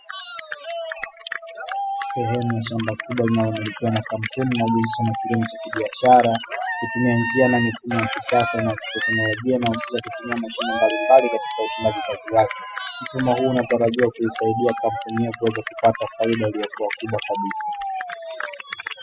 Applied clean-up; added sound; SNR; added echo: classical method spectral subtraction.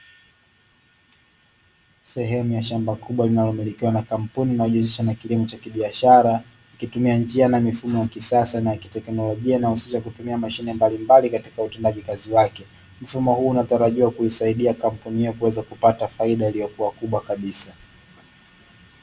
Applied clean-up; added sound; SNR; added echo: none; none; none; none.